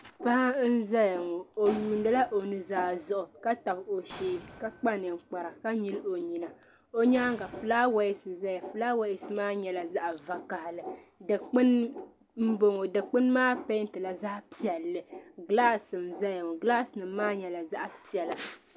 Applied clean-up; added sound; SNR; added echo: none; Explosion; 19 dB; none.